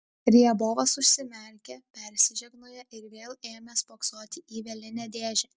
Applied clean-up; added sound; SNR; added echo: none; none; none; none.